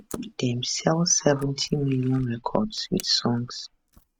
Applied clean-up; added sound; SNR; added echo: neural mask model RNNoise.